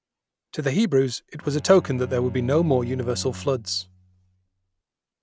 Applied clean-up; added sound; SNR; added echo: none; Bowed string instrument; 14 dB; none.